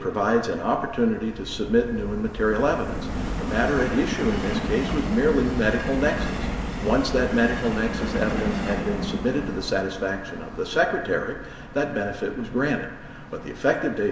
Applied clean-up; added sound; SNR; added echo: none; Subway, metro, underground; 6 dB; reverberation time 0.5 s.